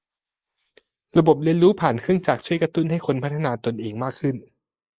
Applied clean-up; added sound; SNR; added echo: neural mask model Resemble Enhance denoiser.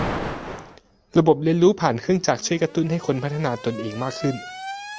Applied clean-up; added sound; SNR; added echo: none; Alarm; 12 dB; none.